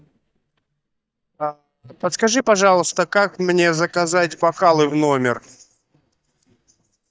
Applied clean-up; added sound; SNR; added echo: neural mask model DeepFilterNet 3.